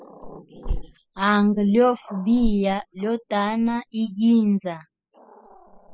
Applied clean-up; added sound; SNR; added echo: classical method spectral subtraction.